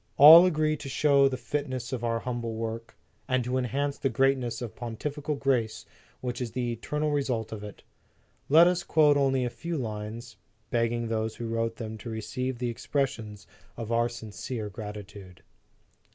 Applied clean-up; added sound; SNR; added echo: none; none; none; none.